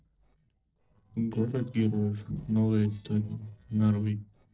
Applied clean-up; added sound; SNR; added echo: neural separator model SepFormer DNS4.